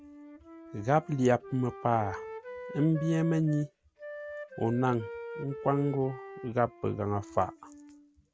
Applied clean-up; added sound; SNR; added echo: none; Wind instrument, woodwind instrument; 13 dB; none.